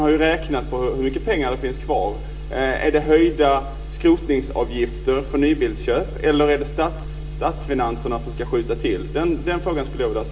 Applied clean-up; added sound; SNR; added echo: none; none; none; reverberation time 0.8 s.